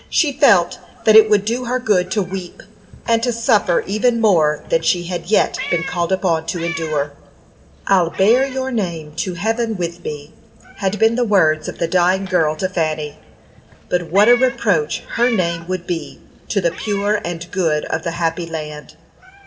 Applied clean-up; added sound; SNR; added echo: none; Meow; 17 dB; reverberation time 1.2 s.